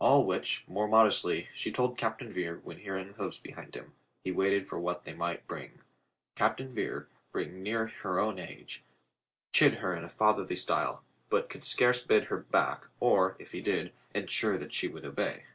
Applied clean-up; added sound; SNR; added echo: none; none; none; none.